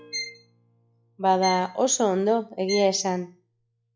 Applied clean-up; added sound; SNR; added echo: classical method log-MMSE.